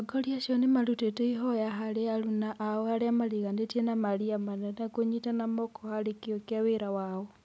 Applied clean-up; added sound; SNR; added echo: none; none; none; none.